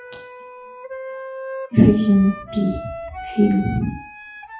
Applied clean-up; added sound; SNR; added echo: classical method WPE with log-MMSE.